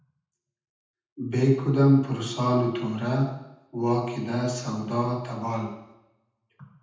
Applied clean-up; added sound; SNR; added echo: none; none; none; reverberation time 0.9 s.